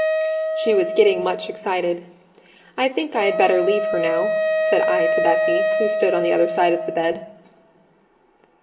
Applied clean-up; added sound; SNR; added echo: none; Wind instrument, woodwind instrument; 1 dB; reverberation time 1.2 s.